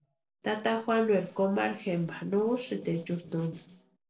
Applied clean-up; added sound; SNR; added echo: neural separator model SepFormer DNS4.